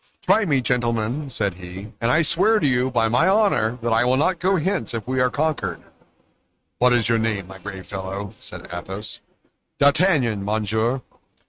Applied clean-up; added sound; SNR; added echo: neural mask model RNNoise.